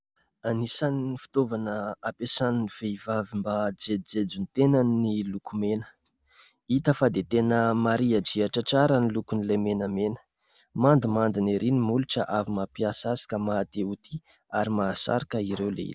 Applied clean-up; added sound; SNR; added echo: none; none; none; none.